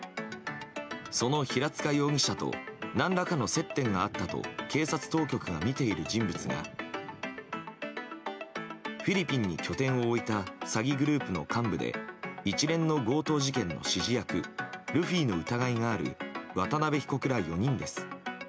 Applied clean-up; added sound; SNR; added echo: none; none; none; none.